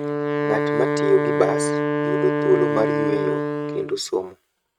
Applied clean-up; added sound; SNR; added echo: neural mask model RNNoise.